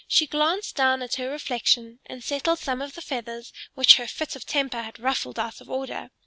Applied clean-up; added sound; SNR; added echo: none; none; none; none.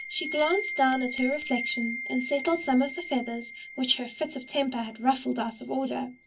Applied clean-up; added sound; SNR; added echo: none; Bell; 3 dB; reverberation time 0.3 s.